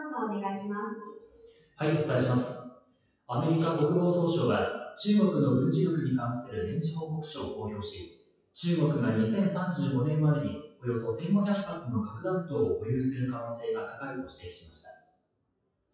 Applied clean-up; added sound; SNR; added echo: classical method WPE with log-MMSE.